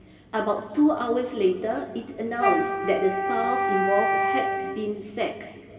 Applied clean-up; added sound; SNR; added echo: none; Wind instrument, woodwind instrument; 0 dB; reverberation time 2.3 s.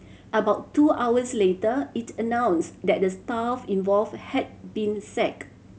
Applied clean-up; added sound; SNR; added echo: none; none; none; none.